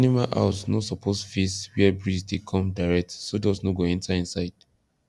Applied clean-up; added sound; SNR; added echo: none; none; none; none.